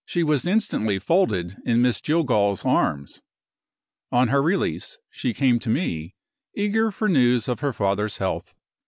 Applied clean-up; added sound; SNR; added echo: none; none; none; none.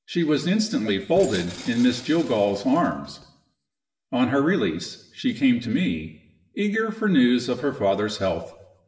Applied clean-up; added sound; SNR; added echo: none; Tools; 18 dB; reverberation time 0.8 s.